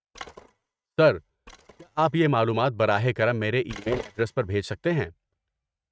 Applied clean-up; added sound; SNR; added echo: neural mask model RNNoise.